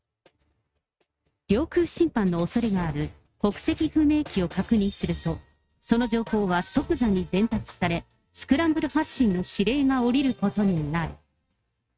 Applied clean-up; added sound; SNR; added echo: neural mask model RNNoise.